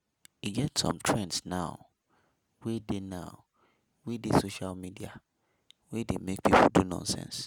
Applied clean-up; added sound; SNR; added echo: none; none; none; none.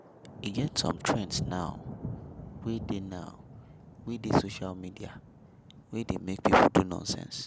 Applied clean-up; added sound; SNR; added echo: none; Thunder; 13 dB; none.